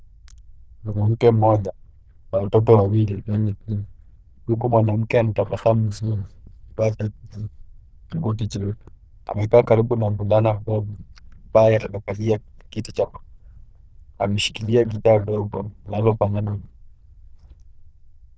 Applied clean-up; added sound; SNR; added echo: neural diffusion model UNIVERSE++.